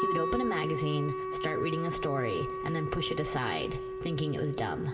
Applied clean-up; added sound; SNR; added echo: none; Wind instrument, woodwind instrument; 2 dB; reverberation time 1.7 s.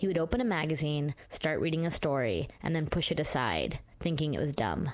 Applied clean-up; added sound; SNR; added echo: none; none; none; none.